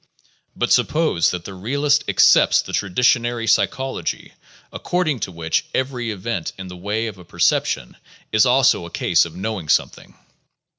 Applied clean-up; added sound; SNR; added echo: none; none; none; none.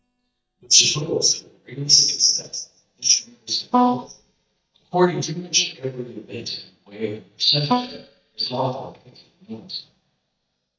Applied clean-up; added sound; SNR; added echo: neural mask model DeepFilterNet 3.